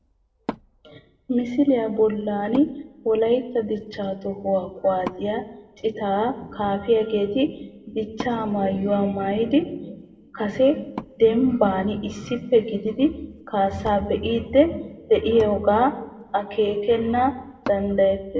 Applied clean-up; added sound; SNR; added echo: none; Wood; 20 dB; reverberation time 0.6 s.